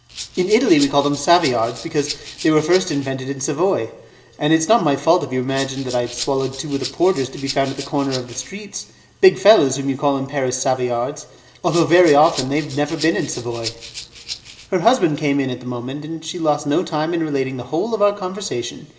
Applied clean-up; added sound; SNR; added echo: none; Rattle (instrument); 14 dB; reverberation time 0.7 s.